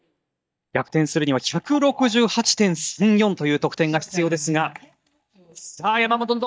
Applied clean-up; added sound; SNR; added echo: neural mask model DeepFilterNet 3.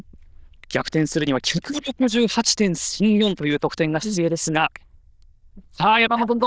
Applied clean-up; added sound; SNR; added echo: neural diffusion model UNIVERSE++.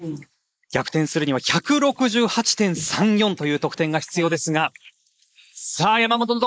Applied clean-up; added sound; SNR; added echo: neural mask model Resemble Enhance denoiser.